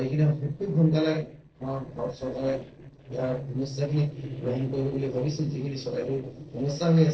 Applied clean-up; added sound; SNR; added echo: neural separator model SepFormer DNS4.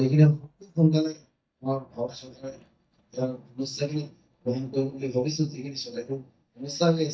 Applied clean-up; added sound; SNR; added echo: neural mask model DeepFilterNet 3.